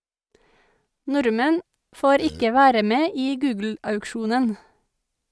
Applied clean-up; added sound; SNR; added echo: neural mask model RNNoise.